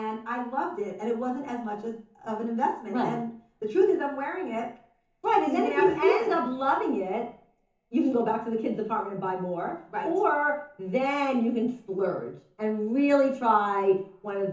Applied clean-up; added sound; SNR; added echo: none; none; none; reverberation time 0.6 s.